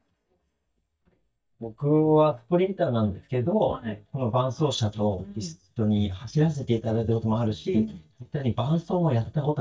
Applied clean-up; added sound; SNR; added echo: neural mask model DeepFilterNet 3.